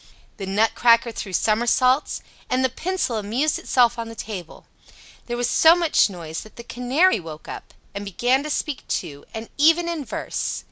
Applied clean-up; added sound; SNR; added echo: none; none; none; none.